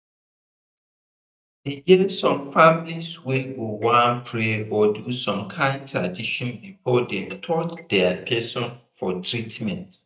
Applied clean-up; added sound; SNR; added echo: neural mask model DeepFilterNet 3.